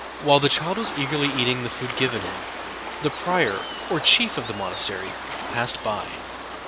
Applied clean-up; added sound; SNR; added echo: none; Waves, surf; 8 dB; none.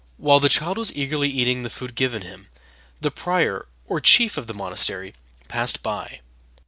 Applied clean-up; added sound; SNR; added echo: none; none; none; none.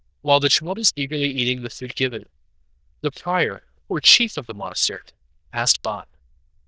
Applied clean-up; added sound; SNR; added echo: neural diffusion model UNIVERSE++.